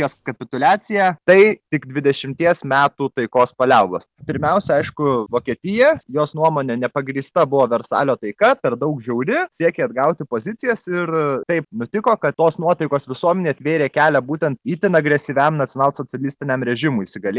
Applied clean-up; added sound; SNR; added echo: none; none; none; none.